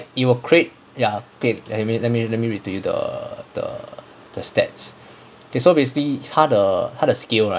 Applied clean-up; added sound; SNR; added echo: none; none; none; none.